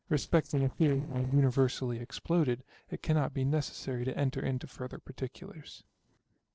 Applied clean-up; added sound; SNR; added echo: neural separator model SepFormer DNS4.